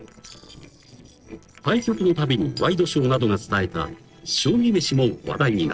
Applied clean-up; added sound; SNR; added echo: neural separator model SepFormer DNS4.